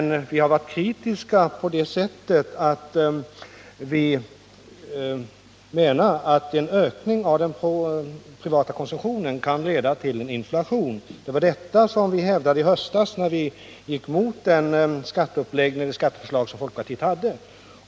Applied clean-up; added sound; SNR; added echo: none; none; none; none.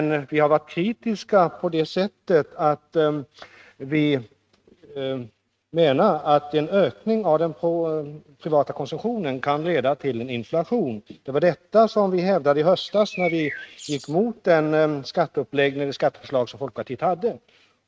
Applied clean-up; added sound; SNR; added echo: neural mask model RNNoise.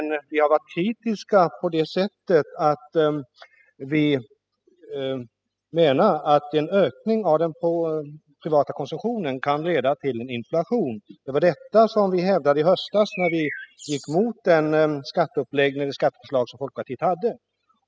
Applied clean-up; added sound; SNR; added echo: classical method spectral subtraction.